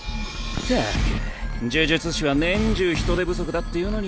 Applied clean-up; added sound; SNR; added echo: none; Fireworks + Telephone; 19 dB; none.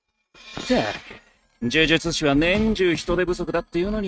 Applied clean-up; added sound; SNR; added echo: neural mask model RNNoise.